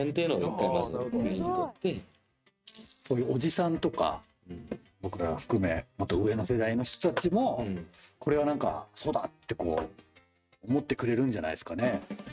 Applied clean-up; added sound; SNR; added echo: neural mask model RNNoise.